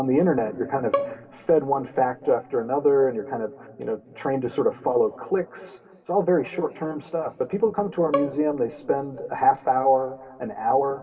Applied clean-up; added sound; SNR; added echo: none; Bowed string instrument; 8 dB; reverberation time 2.3 s.